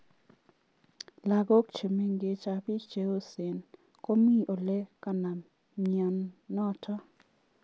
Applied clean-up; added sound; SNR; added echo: none; none; none; none.